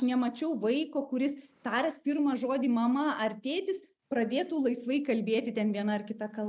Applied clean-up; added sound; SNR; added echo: none; none; none; none.